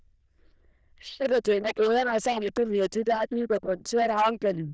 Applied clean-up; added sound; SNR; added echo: neural diffusion model UNIVERSE++.